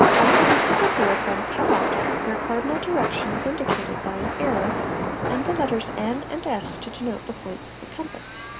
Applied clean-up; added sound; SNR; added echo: none; Thunder / Rain; -4 dB; none.